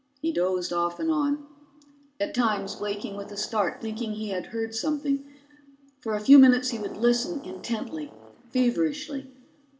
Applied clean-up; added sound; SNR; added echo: none; Brass instrument; 20 dB; reverberation time 1.8 s.